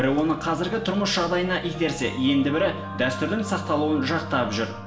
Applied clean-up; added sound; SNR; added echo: none; none; none; reverberation time 0.7 s.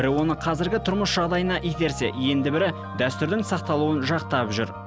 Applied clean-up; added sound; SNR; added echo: none; none; none; none.